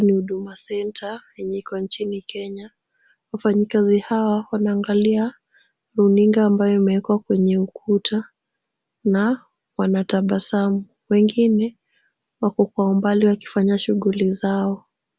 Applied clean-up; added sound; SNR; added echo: none; none; none; none.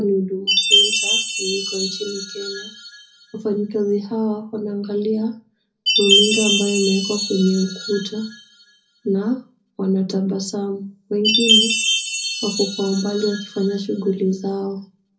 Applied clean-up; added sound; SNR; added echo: none; Chime; 1 dB; reverberation time 0.4 s.